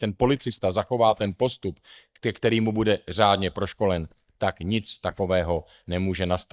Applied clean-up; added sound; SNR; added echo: neural mask model DeepFilterNet 3.